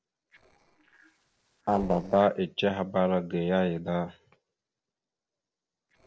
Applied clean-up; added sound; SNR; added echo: neural separator model SepFormer DNS4.